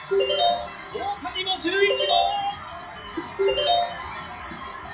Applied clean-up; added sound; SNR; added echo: classical method WPE with log-MMSE.